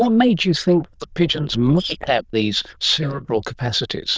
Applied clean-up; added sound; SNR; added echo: neural diffusion model UNIVERSE++.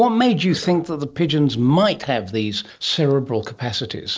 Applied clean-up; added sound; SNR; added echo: neural separator model SepFormer DNS4.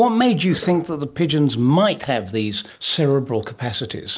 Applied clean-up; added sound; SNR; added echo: neural mask model Resemble Enhance denoiser.